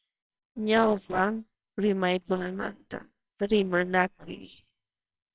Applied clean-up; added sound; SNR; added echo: neural separator model SepFormer WHAMR!.